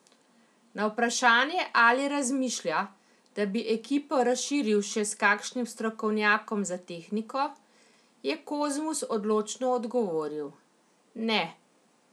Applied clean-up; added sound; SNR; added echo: none; none; none; none.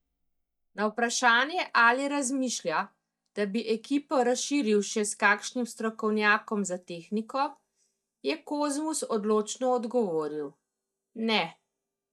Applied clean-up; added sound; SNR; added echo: neural mask model DeepFilterNet 3.